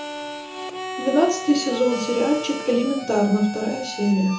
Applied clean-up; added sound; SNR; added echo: none; Harmonica; 10 dB; reverberation time 0.8 s.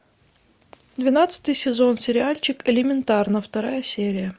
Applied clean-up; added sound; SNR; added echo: none; none; none; none.